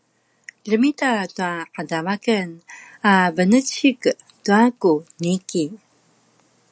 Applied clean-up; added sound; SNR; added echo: none; none; none; none.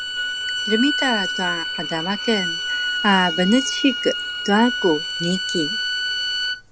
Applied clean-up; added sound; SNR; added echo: none; Bowed string instrument; 2 dB; none.